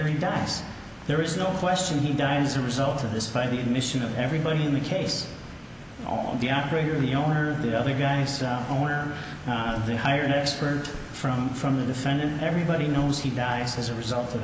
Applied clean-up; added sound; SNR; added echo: none; Car; 19 dB; none.